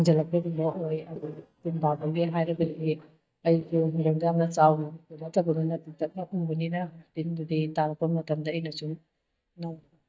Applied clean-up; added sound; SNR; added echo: neural mask model DeepFilterNet 3.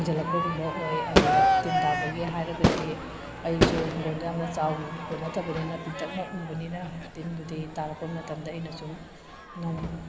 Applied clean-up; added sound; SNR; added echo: none; Crowd / Fireworks; -3 dB; none.